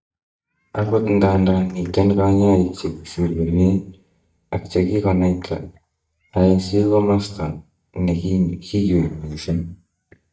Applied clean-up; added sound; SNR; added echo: neural mask model DeepFilterNet 3.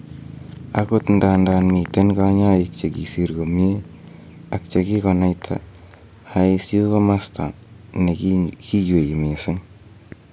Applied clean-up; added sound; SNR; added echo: none; none; none; none.